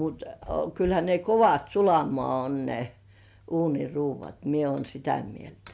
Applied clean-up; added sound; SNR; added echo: none; none; none; none.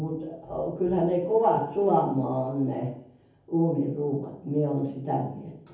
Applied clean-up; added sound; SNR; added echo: none; none; none; reverberation time 0.7 s.